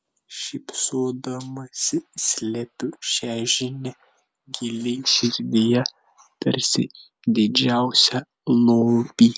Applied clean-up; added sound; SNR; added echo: none; none; none; none.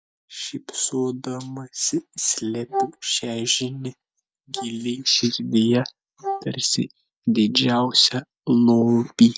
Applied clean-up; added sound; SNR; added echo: neural mask model DeepFilterNet 3.